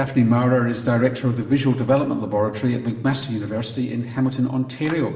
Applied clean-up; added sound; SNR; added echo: none; Clapping; 17 dB; reverberation time 2.9 s.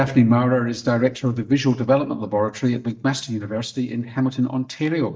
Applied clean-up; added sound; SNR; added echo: neural mask model DeepFilterNet 3.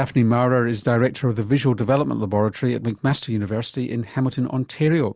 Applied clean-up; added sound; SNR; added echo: none; none; none; none.